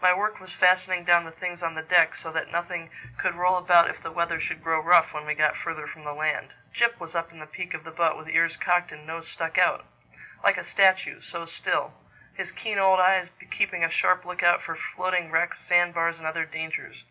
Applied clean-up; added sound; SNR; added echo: none; none; none; none.